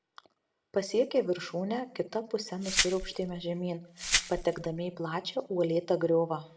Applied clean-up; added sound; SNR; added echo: none; Glass; 3 dB; reverberation time 0.4 s.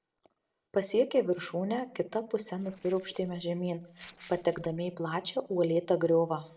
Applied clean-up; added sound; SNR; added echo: neural separator model SepFormer DNS4.